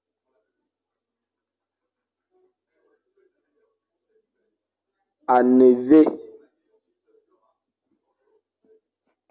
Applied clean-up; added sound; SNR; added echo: none; none; none; none.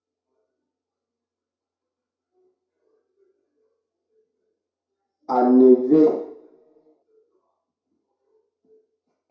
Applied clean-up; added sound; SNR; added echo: none; none; none; reverberation time 0.6 s.